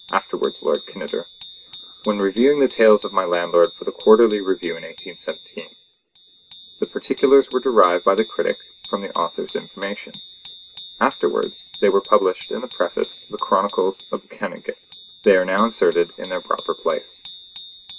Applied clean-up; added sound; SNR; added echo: none; Bicycle bell; 19 dB; none.